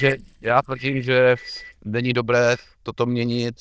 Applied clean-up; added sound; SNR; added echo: neural diffusion model UNIVERSE++.